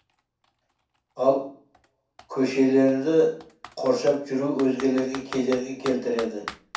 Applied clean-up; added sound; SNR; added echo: none; Computer keyboard; 18 dB; reverberation time 0.6 s.